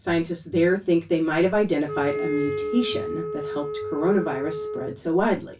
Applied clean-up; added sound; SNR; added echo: none; Wind instrument, woodwind instrument; 6 dB; reverberation time 0.2 s.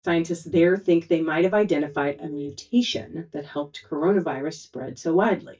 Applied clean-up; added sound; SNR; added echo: neural mask model DeepFilterNet 3.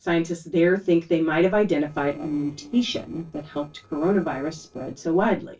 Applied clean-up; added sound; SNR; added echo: neural separator model SepFormer DNS4.